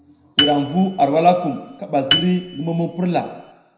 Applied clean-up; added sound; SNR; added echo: none; Piano; 6 dB; reverberation time 0.8 s.